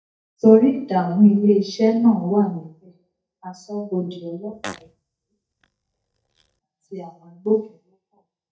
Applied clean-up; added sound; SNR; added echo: neural mask model DeepFilterNet 3.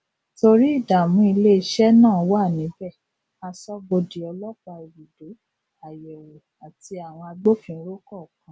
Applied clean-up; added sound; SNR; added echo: none; none; none; none.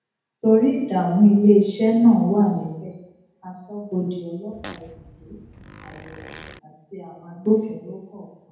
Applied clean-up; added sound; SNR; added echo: none; Fart; 19 dB; reverberation time 0.8 s.